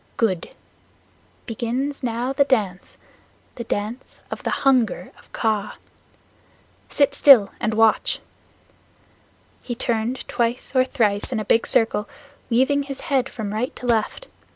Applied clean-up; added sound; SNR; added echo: none; Rattle (instrument); 15 dB; none.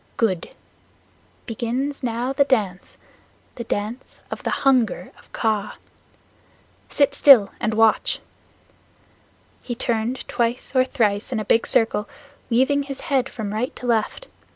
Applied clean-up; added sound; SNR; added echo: none; none; none; none.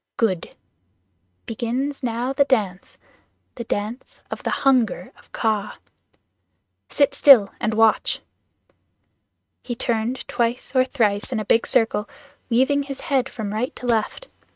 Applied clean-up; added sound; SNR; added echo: neural mask model RNNoise.